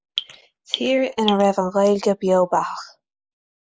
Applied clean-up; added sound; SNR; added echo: neural mask model Resemble Enhance denoiser.